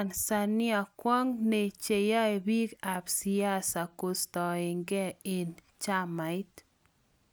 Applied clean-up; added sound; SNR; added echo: none; none; none; none.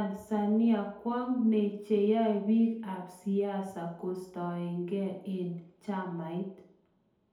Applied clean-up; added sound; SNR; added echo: none; none; none; reverberation time 2.1 s.